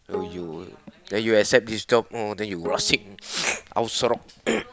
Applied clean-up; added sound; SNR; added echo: none; Bowed string instrument; 15 dB; none.